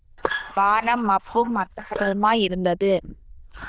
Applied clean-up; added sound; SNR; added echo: neural diffusion model UNIVERSE++.